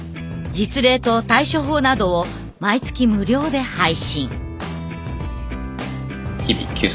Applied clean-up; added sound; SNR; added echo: none; none; none; none.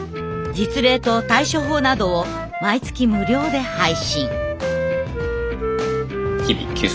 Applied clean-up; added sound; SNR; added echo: none; Wind instrument, woodwind instrument; 5 dB; none.